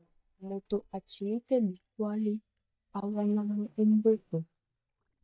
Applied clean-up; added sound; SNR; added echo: neural mask model DeepFilterNet 3.